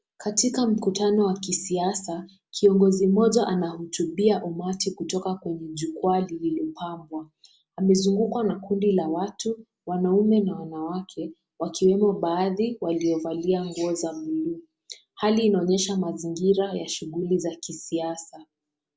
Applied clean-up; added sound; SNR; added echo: none; none; none; none.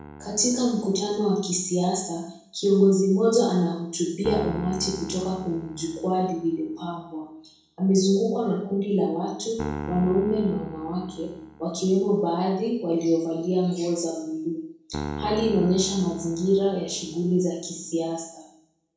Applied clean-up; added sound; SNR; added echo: none; Piano; 15 dB; reverberation time 0.6 s.